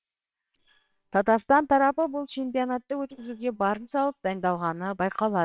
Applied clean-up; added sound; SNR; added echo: neural separator model SepFormer WHAMR!.